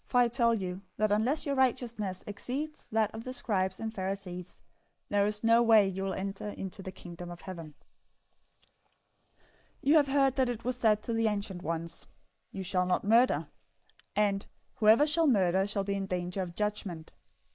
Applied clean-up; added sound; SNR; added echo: neural mask model Resemble Enhance denoiser.